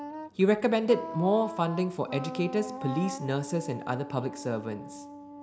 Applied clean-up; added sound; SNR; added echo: none; Wind instrument, woodwind instrument; 11 dB; none.